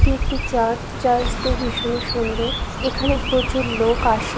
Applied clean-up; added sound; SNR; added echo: none; Chirp, tweet; 1 dB; none.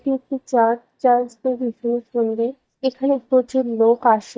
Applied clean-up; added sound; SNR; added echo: neural mask model DeepFilterNet 3.